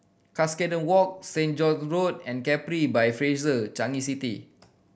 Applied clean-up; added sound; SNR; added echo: none; none; none; none.